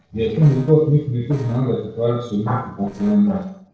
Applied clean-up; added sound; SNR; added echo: neural separator model SepFormer DNS4.